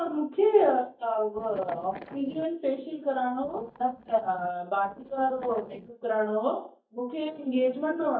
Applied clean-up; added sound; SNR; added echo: neural mask model DeepFilterNet 3.